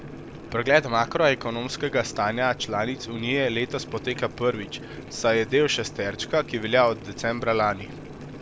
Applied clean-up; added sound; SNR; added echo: none; Boiling; 14 dB; none.